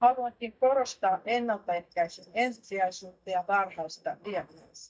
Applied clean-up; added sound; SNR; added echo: neural mask model DeepFilterNet 3.